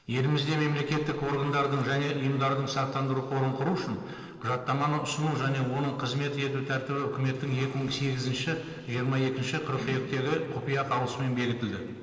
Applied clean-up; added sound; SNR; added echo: neural separator model SepFormer DNS4.